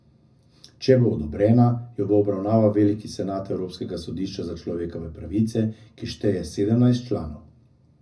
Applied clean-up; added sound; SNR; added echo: none; none; none; reverberation time 0.4 s.